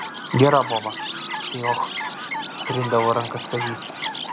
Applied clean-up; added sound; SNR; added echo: none; Chirp, tweet; 5 dB; none.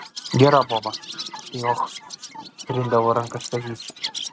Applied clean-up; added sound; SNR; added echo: neural mask model RNNoise.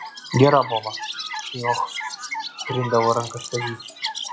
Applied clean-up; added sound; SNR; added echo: classical method log-MMSE.